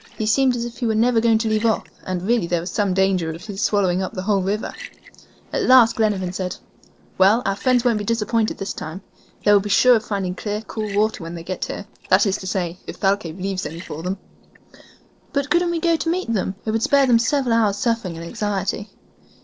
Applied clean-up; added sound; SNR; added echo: neural separator model SepFormer DNS4.